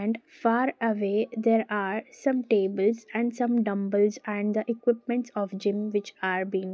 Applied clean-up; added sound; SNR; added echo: none; none; none; none.